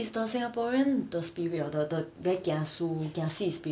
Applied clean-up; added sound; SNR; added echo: none; none; none; none.